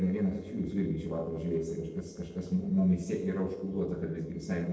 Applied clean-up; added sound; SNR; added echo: neural separator model SepFormer DNS4.